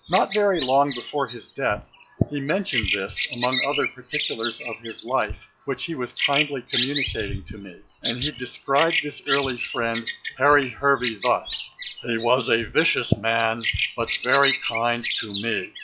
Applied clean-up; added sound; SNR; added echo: classical method log-MMSE.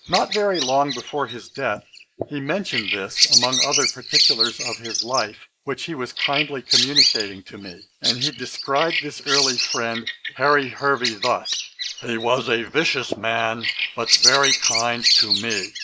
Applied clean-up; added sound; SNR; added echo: neural mask model Resemble Enhance denoiser.